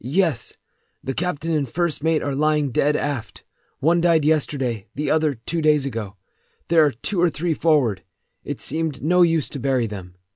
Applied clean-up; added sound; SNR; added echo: none; none; none; none.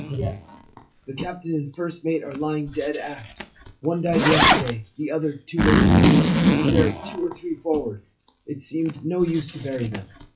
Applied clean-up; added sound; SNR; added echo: classical method WPE with log-MMSE.